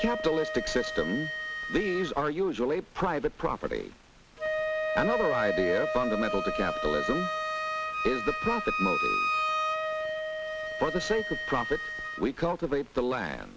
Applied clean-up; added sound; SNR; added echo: none; Wind instrument, woodwind instrument; 2 dB; none.